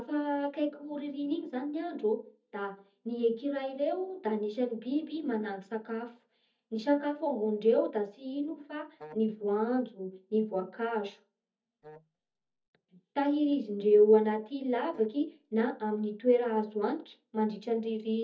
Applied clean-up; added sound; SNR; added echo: neural mask model DeepFilterNet 3.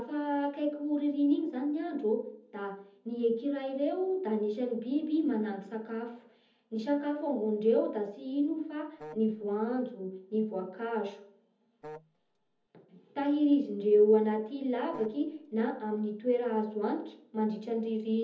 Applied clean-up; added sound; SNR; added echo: none; Wind instrument, woodwind instrument; 19 dB; reverberation time 0.6 s.